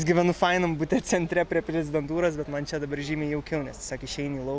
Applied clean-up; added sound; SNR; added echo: none; none; none; none.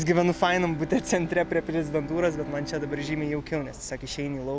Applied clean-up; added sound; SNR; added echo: none; Bowed string instrument; 14 dB; none.